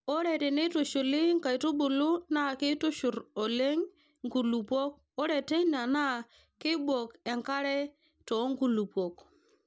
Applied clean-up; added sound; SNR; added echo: none; none; none; none.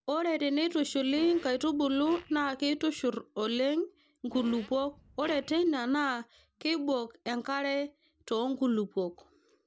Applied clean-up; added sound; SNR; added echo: none; Fart; 18 dB; none.